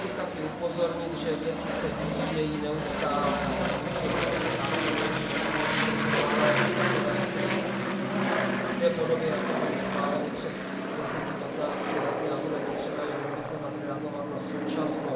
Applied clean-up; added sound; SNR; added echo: none; Aircraft; -3 dB; reverberation time 0.8 s.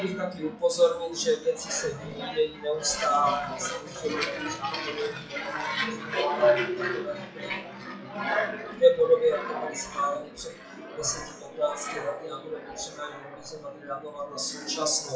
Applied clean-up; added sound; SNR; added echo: classical method WPE with log-MMSE.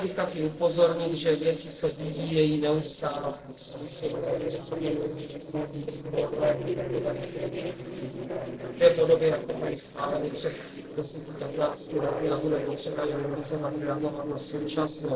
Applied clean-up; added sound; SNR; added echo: neural separator model SepFormer DNS4.